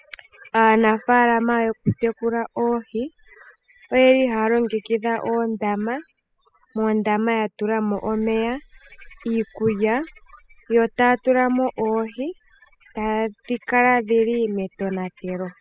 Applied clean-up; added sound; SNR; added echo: classical method spectral subtraction.